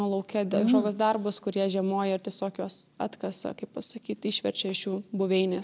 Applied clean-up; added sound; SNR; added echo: none; none; none; none.